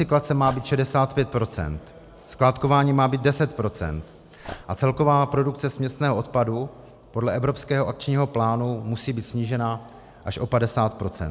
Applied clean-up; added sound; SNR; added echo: none; Dog; 19 dB; none.